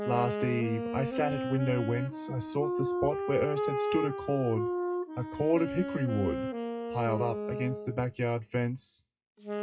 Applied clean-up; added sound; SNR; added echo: classical method WPE with log-MMSE.